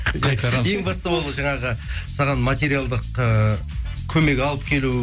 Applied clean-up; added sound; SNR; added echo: none; Brass instrument; 12 dB; none.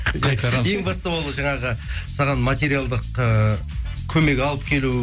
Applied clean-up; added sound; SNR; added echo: none; none; none; none.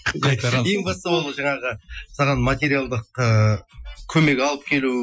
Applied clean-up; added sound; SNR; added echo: classical method Wiener filter.